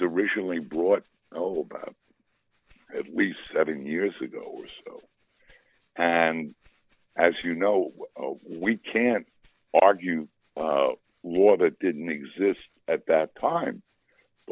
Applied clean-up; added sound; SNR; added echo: neural separator model SepFormer DNS4.